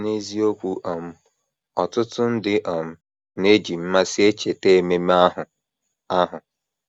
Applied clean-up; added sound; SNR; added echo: none; none; none; none.